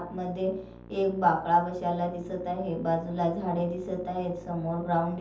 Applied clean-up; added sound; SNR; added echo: none; Musical instrument; 19 dB; reverberation time 0.7 s.